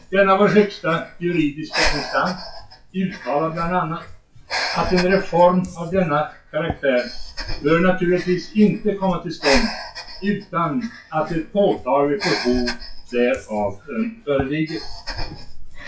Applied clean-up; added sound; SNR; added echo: classical method WPE with log-MMSE.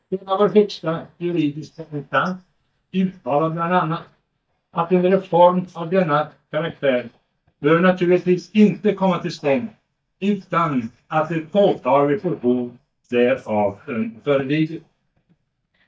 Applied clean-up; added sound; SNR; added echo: neural mask model DeepFilterNet 3.